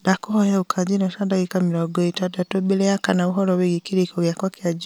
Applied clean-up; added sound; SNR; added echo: none; none; none; none.